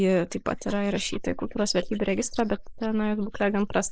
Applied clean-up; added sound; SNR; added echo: neural mask model Resemble Enhance denoiser.